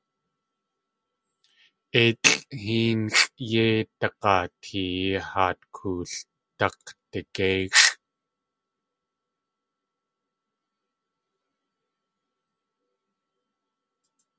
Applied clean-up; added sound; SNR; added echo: none; none; none; none.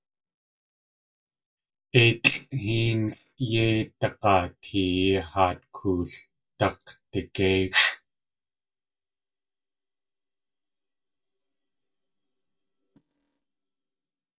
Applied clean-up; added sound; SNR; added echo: neural mask model DeepFilterNet 3.